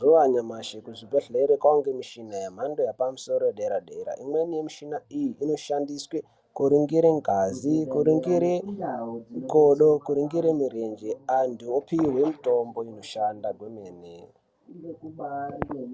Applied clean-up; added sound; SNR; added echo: none; none; none; none.